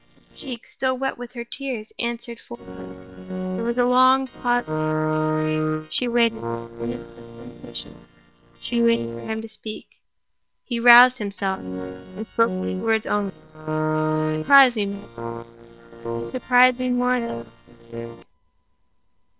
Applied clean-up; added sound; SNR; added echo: neural separator model SepFormer WHAM!.